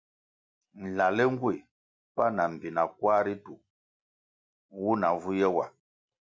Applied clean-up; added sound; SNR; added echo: none; none; none; none.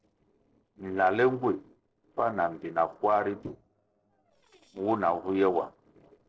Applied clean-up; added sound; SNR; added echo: neural separator model SepFormer DNS4.